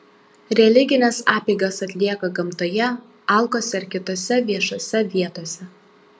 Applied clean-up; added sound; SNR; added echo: none; none; none; none.